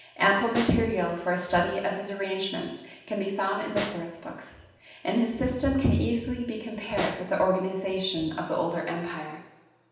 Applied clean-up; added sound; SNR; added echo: none; Snare drum; 14 dB; reverberation time 0.9 s.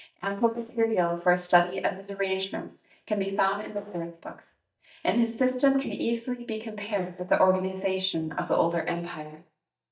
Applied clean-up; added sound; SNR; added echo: neural mask model DeepFilterNet 3.